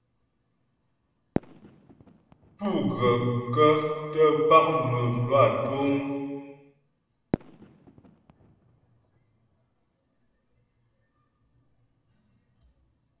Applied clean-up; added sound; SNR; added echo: none; Fireworks; 16 dB; reverberation time 1.5 s.